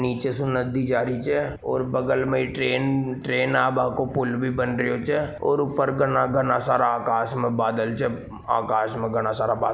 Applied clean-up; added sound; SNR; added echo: none; none; none; none.